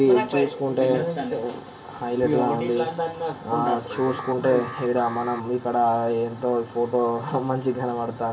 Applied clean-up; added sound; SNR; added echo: none; Alarm; 14 dB; reverberation time 0.2 s.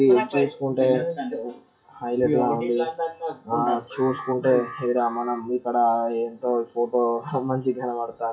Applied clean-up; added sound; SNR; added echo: classical method WPE with log-MMSE.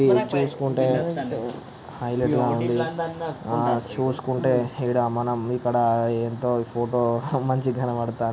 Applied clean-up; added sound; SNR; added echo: none; none; none; none.